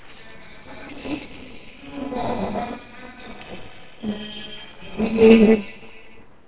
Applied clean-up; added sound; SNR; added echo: neural separator model SepFormer WHAMR!.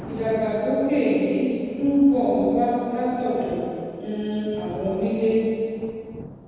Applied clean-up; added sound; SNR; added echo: none; Thunder; 16 dB; reverberation time 2.1 s.